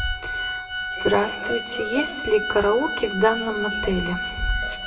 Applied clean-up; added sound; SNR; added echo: none; Organ; 5 dB; reverberation time 1.3 s.